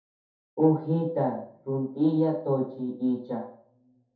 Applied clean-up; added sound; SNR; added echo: none; none; none; reverberation time 0.5 s.